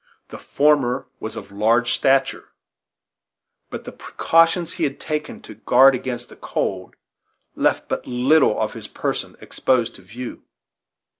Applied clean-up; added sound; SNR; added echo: none; none; none; none.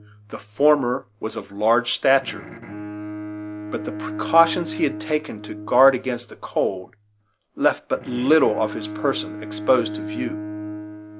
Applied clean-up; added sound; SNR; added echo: none; Bowed string instrument; 11 dB; none.